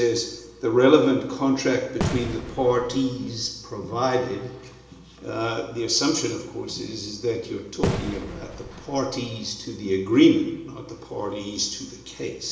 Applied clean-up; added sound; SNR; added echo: none; Fireworks; 7 dB; reverberation time 0.8 s.